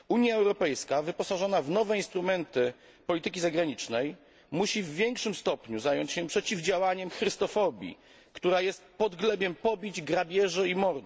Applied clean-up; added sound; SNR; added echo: none; none; none; none.